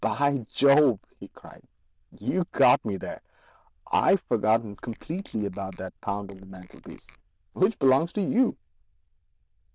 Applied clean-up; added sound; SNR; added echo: neural diffusion model UNIVERSE++.